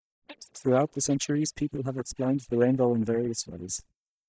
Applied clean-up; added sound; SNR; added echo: neural mask model DeepFilterNet 3.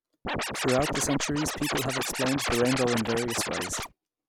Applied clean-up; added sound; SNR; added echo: none; Scratching (performance technique); 2 dB; none.